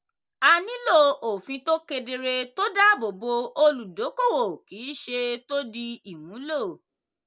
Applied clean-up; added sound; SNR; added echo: none; none; none; none.